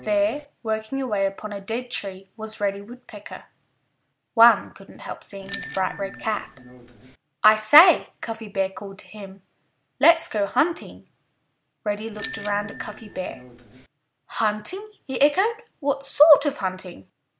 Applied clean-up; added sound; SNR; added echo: none; Bicycle bell; 12 dB; none.